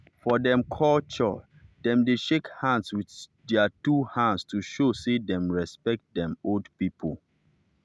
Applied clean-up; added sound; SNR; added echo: none; none; none; none.